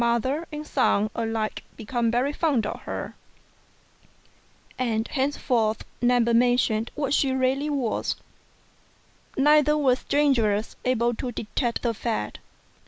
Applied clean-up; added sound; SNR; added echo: none; none; none; none.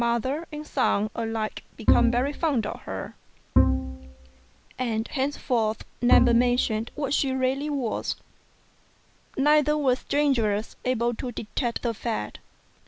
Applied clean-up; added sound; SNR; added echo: none; Bowed string instrument; -1 dB; none.